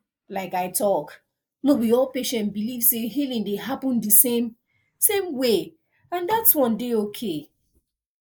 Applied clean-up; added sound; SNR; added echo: neural mask model Resemble Enhance denoiser.